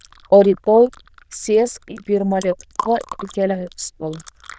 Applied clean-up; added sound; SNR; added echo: neural diffusion model UNIVERSE++.